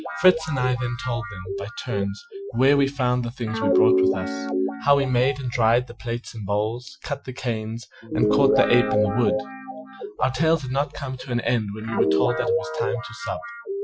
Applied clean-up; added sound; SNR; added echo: classical method Wiener filter.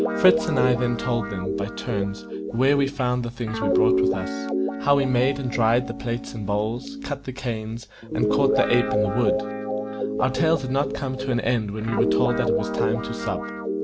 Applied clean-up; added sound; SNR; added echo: none; Guitar; 1 dB; none.